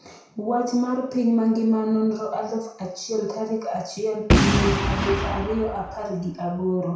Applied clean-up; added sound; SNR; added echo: none; Boom; -2 dB; reverberation time 0.5 s.